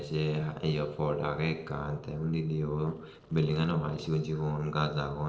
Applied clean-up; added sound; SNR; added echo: neural separator model SepFormer DNS4.